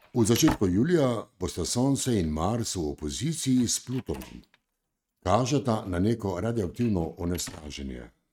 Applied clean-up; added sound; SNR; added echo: neural mask model RNNoise.